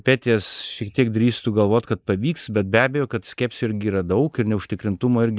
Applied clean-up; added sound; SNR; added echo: neural mask model Resemble Enhance denoiser.